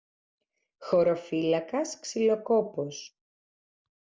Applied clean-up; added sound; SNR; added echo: none; none; none; none.